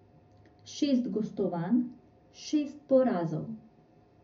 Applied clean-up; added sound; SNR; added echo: none; none; none; reverberation time 0.4 s.